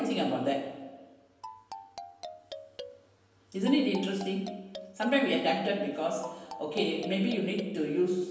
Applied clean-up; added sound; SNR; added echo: none; Marimba, xylophone; 14 dB; reverberation time 1.0 s.